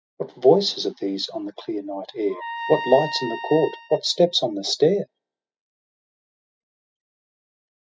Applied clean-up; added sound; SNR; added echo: classical method spectral subtraction.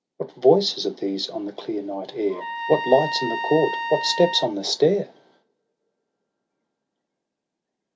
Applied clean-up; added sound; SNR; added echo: none; Trumpet; 7 dB; none.